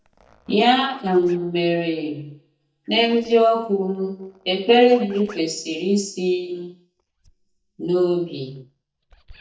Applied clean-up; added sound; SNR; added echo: neural mask model DeepFilterNet 3.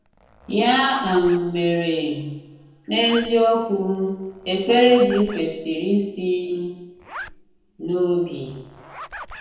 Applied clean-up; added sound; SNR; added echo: none; Zipper (clothing); 19 dB; reverberation time 0.8 s.